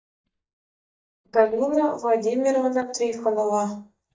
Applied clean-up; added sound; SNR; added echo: neural mask model DeepFilterNet 3.